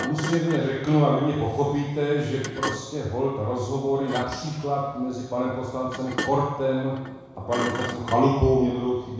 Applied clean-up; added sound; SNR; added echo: none; Thump, thud; 12 dB; reverberation time 1.1 s.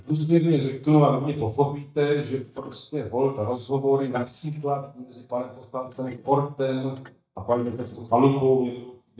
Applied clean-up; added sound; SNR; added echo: neural mask model DeepFilterNet 3.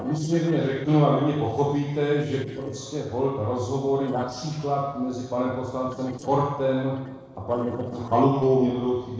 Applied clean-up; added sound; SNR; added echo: neural separator model SepFormer DNS4.